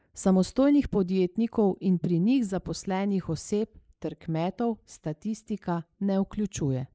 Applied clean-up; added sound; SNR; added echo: neural mask model Resemble Enhance denoiser.